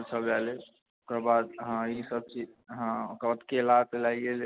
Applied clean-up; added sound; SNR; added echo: none; none; none; none.